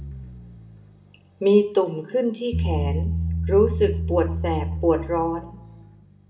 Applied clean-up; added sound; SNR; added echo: none; Bass guitar; 4 dB; reverberation time 0.6 s.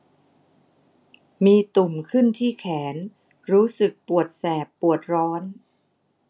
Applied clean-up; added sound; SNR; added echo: none; none; none; none.